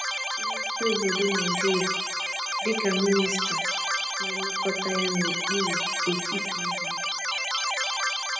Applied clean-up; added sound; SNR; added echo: none; Keyboard (musical); -2 dB; reverberation time 0.7 s.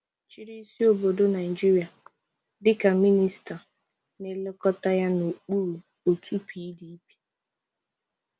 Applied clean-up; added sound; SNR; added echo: none; none; none; none.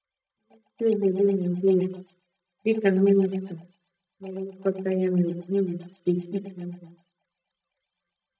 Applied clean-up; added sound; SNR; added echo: neural mask model DeepFilterNet 3.